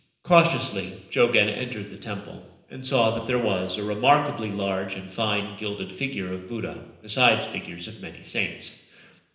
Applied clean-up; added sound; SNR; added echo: none; none; none; reverberation time 0.9 s.